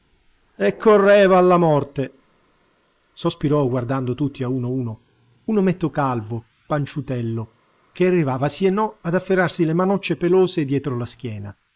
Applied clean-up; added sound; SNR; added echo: neural mask model Resemble Enhance denoiser.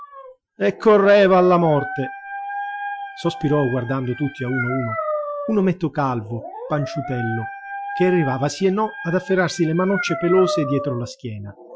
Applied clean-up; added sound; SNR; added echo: classical method Wiener filter.